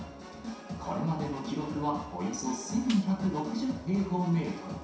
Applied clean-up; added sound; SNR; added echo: none; Snare drum; 18 dB; reverberation time 0.7 s.